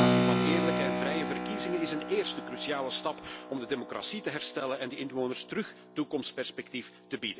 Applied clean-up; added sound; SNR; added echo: none; Keyboard (musical); -1 dB; none.